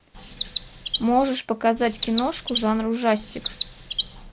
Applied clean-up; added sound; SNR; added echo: none; Chirp, tweet; 7 dB; none.